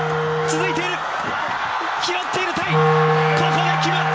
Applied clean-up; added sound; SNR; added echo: none; Wind instrument, woodwind instrument; 0 dB; none.